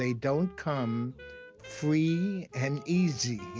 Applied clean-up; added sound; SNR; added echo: none; Wind instrument, woodwind instrument; 18 dB; none.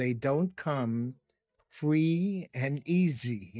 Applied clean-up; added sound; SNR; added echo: neural mask model DeepFilterNet 3.